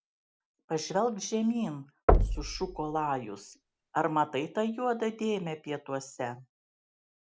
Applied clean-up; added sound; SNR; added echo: none; Knock; -3 dB; none.